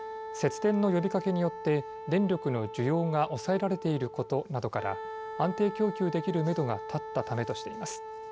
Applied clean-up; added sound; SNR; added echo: none; Wind instrument, woodwind instrument; 10 dB; none.